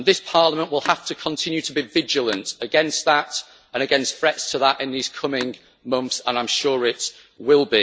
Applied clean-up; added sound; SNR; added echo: none; Telephone; 20 dB; none.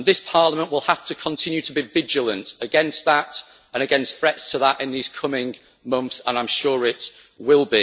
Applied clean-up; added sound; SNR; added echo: none; none; none; none.